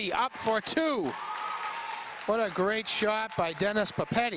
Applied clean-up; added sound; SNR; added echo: none; none; none; none.